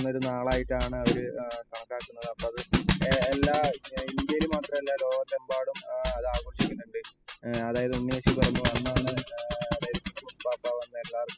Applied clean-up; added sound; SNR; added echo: classical method spectral subtraction.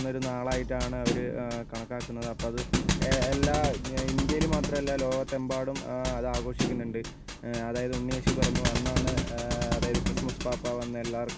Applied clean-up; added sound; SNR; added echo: none; Thump, thud; -1 dB; none.